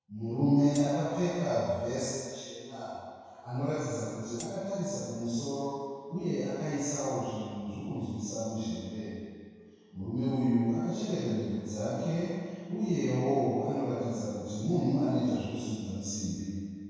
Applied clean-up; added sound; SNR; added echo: none; Tambourine; 17 dB; reverberation time 2.0 s.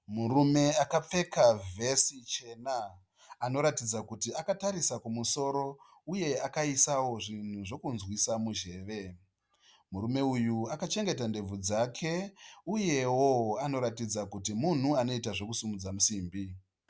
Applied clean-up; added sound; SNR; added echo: none; none; none; none.